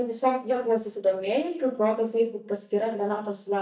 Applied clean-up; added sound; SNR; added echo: neural mask model DeepFilterNet 3.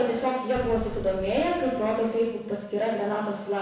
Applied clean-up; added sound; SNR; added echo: none; Boom; 14 dB; reverberation time 1.0 s.